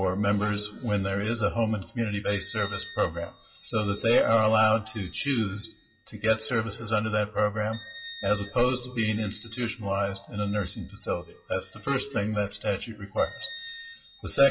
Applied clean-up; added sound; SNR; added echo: classical method WPE with log-MMSE.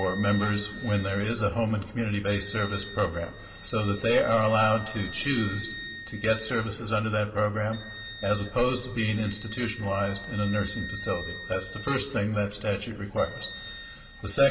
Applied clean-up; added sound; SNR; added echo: none; Wind instrument, woodwind instrument; 14 dB; reverberation time 1.7 s.